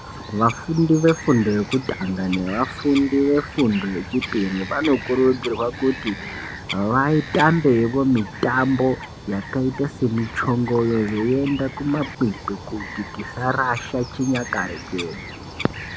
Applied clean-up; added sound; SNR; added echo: none; Bird vocalization, bird call, bird song; 12 dB; none.